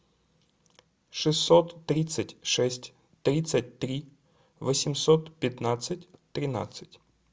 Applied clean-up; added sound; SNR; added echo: none; none; none; none.